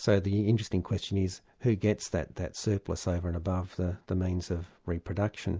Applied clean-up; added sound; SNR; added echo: none; none; none; none.